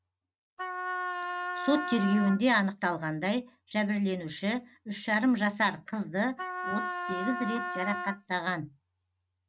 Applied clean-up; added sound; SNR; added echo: neural mask model RNNoise.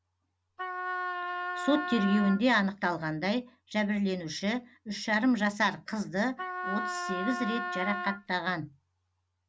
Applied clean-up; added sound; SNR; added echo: none; Wind instrument, woodwind instrument; 4 dB; none.